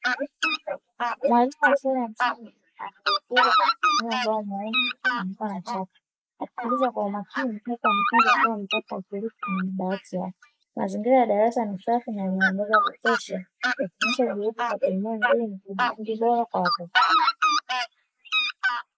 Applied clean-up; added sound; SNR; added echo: neural mask model Resemble Enhance denoiser.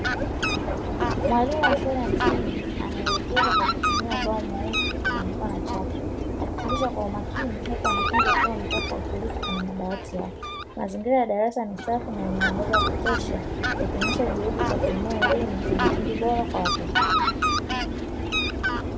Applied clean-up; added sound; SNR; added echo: none; Fowl; -4 dB; none.